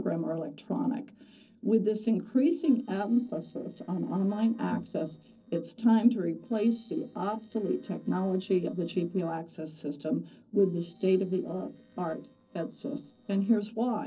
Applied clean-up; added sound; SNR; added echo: neural separator model SepFormer DNS4.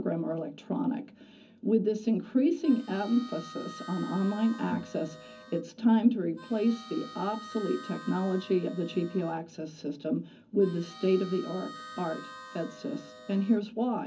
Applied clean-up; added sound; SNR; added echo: none; Harmonica; 17 dB; reverberation time 0.4 s.